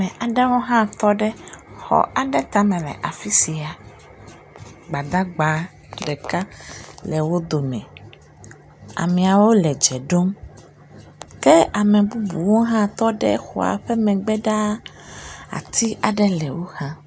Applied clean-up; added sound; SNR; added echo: none; none; none; none.